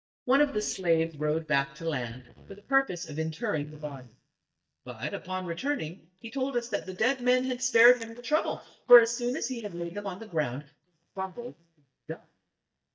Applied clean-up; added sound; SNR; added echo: neural mask model DeepFilterNet 3.